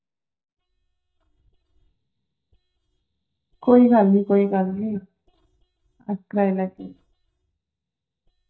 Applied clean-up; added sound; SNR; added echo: neural mask model DeepFilterNet 3.